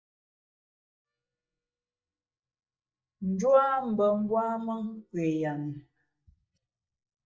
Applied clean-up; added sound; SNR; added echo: neural mask model DeepFilterNet 3.